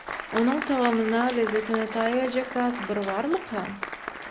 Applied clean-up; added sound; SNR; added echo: none; Applause; 9 dB; none.